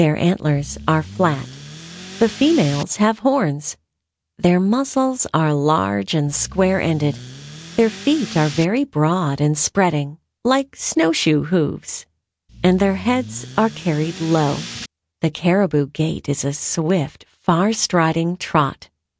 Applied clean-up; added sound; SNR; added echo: none; Accelerating, revving, vroom / Car; 14 dB; none.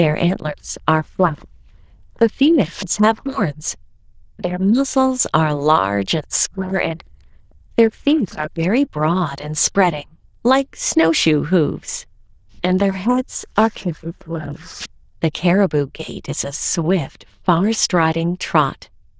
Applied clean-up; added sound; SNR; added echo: neural diffusion model UNIVERSE++.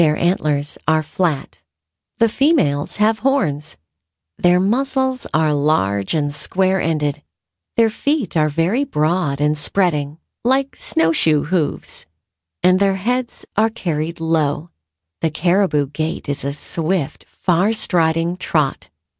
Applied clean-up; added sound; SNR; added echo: none; none; none; none.